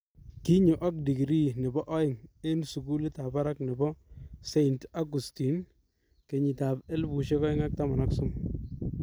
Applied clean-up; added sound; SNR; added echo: none; none; none; none.